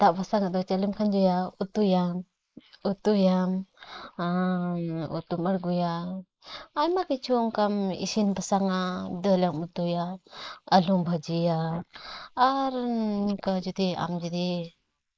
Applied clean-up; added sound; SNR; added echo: neural mask model Resemble Enhance denoiser.